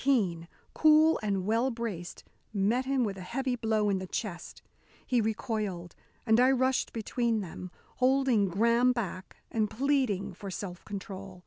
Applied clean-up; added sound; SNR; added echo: none; none; none; none.